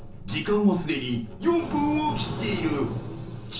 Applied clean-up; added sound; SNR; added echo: none; Buzz; 16 dB; reverberation time 0.8 s.